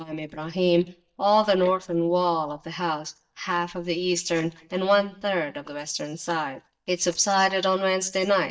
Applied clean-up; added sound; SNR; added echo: neural mask model DeepFilterNet 3.